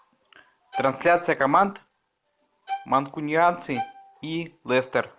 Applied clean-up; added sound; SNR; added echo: none; Bowed string instrument; 12 dB; none.